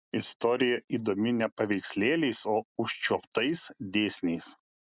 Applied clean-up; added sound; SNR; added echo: none; none; none; none.